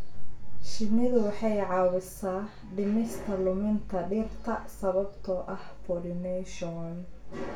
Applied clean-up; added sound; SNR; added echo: none; none; none; reverberation time 0.2 s.